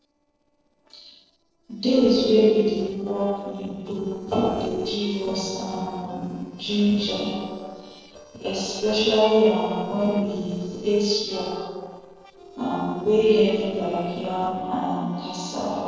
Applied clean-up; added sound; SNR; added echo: neural separator model SepFormer DNS4.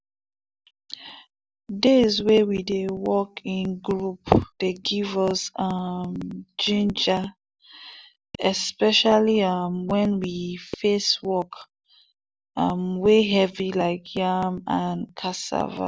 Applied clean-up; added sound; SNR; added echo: none; none; none; none.